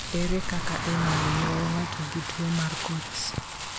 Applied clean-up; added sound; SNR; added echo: none; Car passing by + Crumpling, crinkling; 1 dB; none.